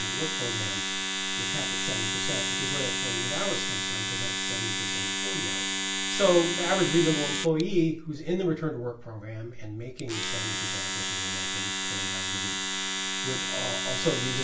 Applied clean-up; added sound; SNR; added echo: none; Domestic sounds, home sounds; 0 dB; reverberation time 0.3 s.